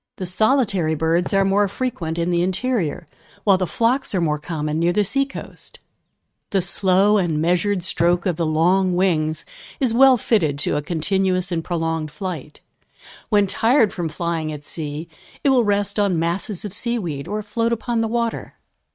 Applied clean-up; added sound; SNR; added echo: neural mask model RNNoise.